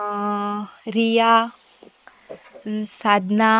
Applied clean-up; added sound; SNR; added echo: neural mask model Resemble Enhance denoiser.